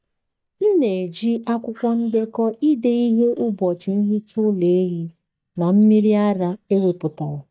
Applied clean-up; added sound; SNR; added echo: neural mask model DeepFilterNet 3.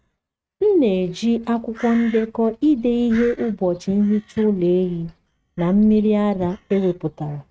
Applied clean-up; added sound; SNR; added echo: neural mask model RNNoise.